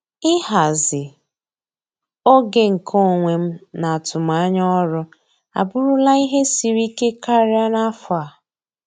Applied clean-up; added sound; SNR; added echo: none; none; none; none.